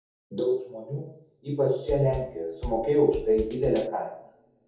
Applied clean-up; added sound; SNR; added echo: none; Drum kit; 12 dB; reverberation time 0.7 s.